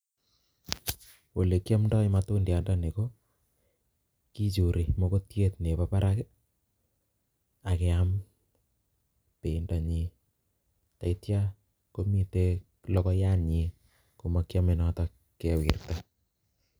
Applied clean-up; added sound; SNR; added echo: none; none; none; none.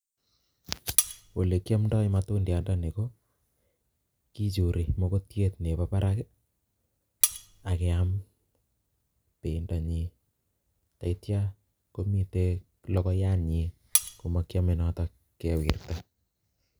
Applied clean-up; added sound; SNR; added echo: none; Cutlery, silverware; -1 dB; none.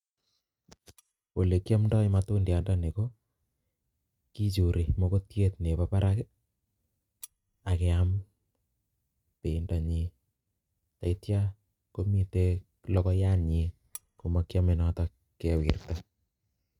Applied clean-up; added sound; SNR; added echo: neural mask model RNNoise.